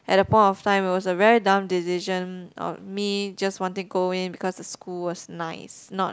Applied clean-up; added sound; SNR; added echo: none; none; none; none.